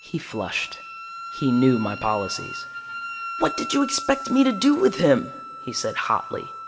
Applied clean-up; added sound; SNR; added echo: none; Wind instrument, woodwind instrument; 11 dB; reverberation time 1.3 s.